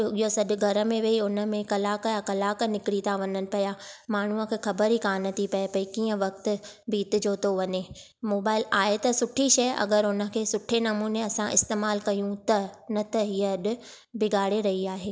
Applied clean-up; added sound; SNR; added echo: none; none; none; none.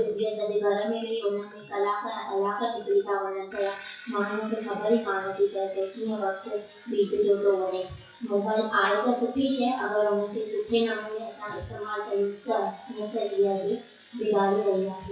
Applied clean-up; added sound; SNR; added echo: classical method WPE with log-MMSE.